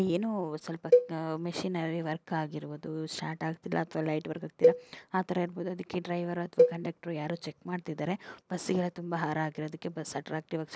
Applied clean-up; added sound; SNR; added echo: none; Cowbell; -3 dB; none.